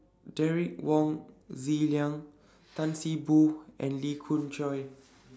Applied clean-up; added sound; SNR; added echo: none; none; none; none.